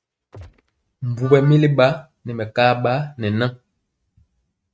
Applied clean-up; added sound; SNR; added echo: neural mask model RNNoise.